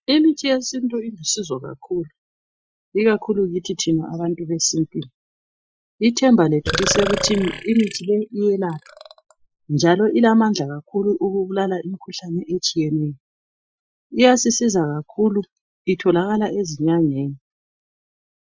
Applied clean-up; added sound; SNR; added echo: classical method Wiener filter.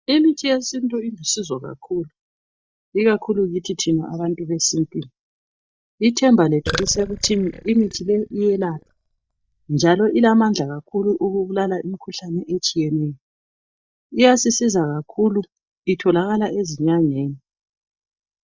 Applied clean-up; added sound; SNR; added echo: neural mask model DeepFilterNet 3.